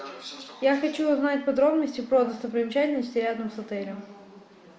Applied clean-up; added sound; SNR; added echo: none; none; none; none.